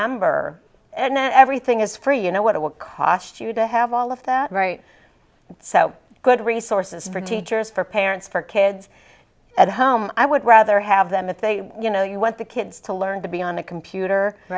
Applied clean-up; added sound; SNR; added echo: none; none; none; none.